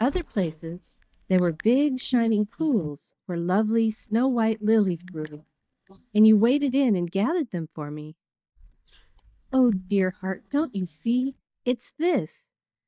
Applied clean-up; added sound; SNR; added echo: neural mask model DeepFilterNet 3.